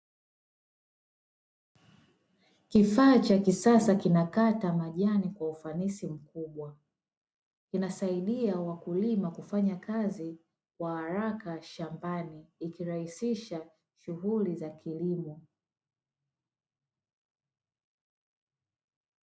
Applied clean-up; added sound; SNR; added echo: none; none; none; none.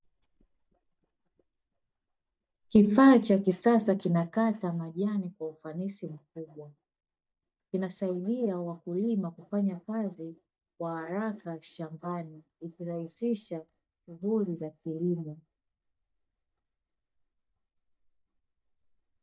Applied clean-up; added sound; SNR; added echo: neural mask model DeepFilterNet 3.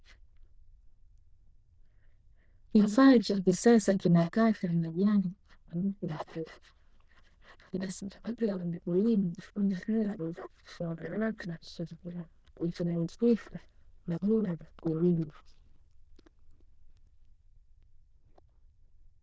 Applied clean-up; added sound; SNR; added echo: neural diffusion model UNIVERSE++.